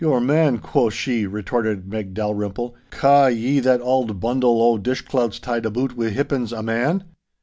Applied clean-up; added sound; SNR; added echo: none; none; none; none.